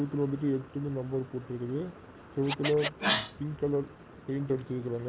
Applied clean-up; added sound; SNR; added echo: none; Scratching (performance technique); 4 dB; none.